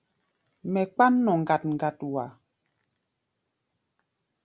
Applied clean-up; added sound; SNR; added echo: none; none; none; none.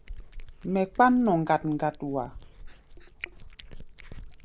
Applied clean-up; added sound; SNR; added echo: none; Cat; 14 dB; none.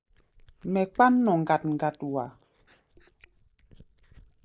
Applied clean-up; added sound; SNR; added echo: neural mask model DeepFilterNet 3.